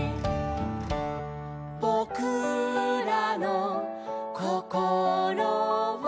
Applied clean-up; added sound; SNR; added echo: none; none; none; none.